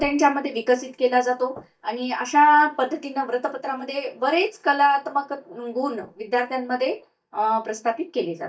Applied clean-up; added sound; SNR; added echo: neural mask model DeepFilterNet 3.